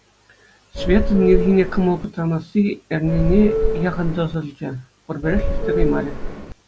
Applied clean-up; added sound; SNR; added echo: none; Subway, metro, underground / Doorbell; 0 dB; none.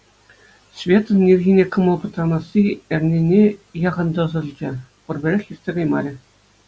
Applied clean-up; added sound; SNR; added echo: none; none; none; none.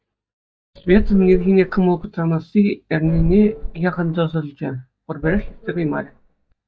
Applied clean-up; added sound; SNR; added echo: neural mask model DeepFilterNet 3.